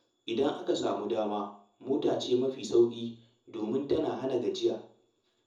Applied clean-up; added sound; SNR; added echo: none; none; none; reverberation time 0.5 s.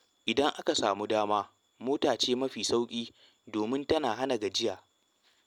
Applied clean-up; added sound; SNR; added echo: none; none; none; none.